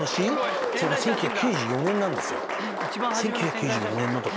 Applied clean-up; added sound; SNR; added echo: none; Applause; 3 dB; none.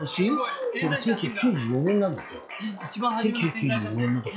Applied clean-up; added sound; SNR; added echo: classical method log-MMSE.